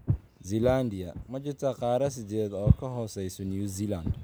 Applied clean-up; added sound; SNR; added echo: none; Walk, footsteps; 2 dB; none.